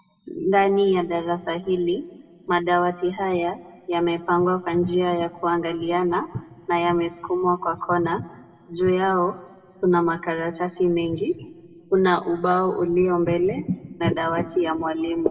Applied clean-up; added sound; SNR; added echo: none; none; none; reverberation time 1.0 s.